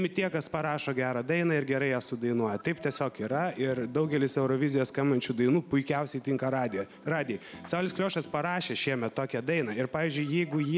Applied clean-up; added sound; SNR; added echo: none; none; none; none.